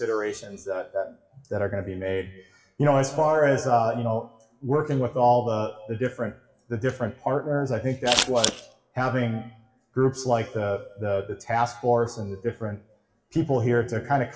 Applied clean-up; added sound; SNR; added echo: classical method WPE with log-MMSE.